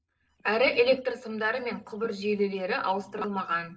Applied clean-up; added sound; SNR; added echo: neural separator model SepFormer DNS4.